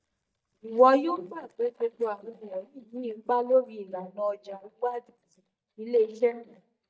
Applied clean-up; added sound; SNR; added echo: neural mask model DeepFilterNet 3.